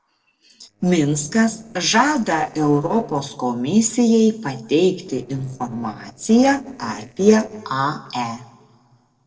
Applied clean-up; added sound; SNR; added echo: neural separator model SepFormer DNS4.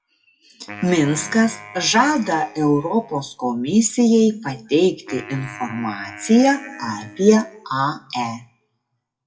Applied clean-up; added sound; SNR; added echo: classical method WPE with log-MMSE.